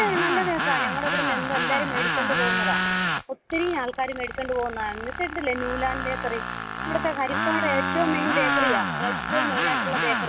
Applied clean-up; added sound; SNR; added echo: none; Tools; -3 dB; none.